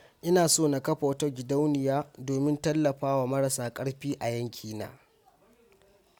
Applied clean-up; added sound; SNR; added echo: none; none; none; none.